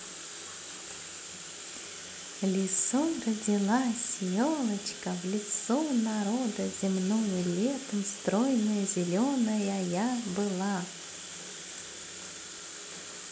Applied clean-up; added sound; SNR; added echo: none; none; none; none.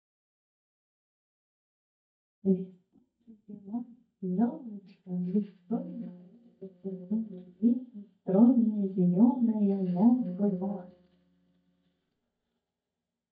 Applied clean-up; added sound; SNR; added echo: neural mask model DeepFilterNet 3.